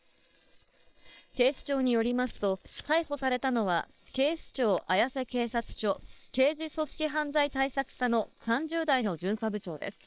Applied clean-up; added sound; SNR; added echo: neural separator model SepFormer WHAM!.